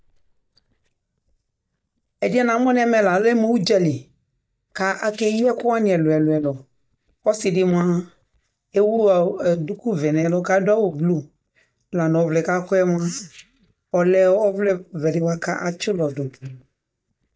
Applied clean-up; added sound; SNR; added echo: neural mask model DeepFilterNet 3.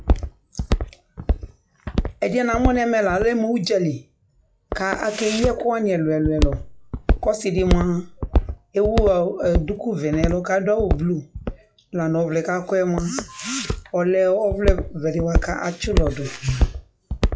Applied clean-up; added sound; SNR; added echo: classical method log-MMSE.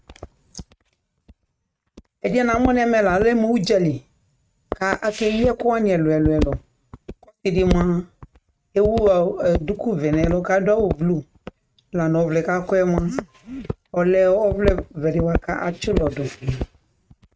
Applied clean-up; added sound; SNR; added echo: neural mask model RNNoise.